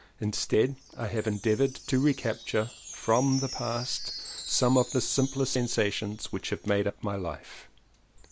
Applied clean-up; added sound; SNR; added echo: none; Wind chime; 15 dB; none.